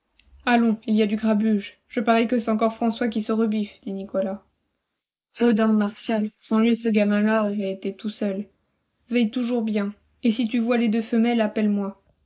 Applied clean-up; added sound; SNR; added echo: neural mask model Resemble Enhance denoiser.